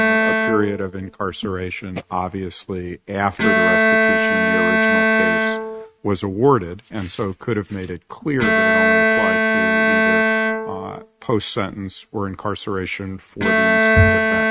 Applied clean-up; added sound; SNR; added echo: neural mask model RNNoise.